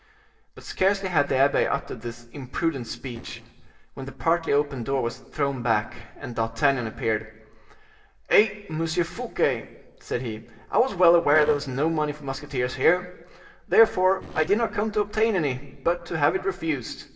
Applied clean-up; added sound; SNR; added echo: neural separator model SepFormer DNS4.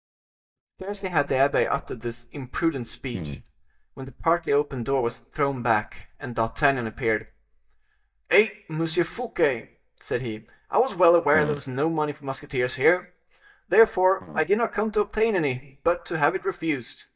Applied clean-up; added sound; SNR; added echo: neural mask model DeepFilterNet 3.